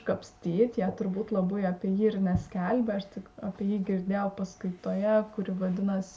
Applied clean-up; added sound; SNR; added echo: none; none; none; none.